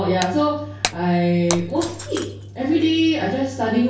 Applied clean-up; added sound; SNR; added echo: none; Shatter; 13 dB; reverberation time 0.6 s.